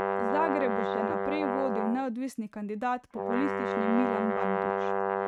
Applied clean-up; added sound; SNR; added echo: neural mask model RNNoise.